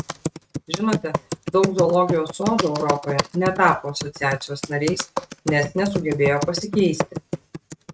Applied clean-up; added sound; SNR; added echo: neural mask model RNNoise.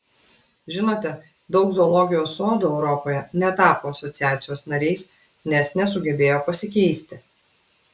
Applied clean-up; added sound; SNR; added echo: none; none; none; none.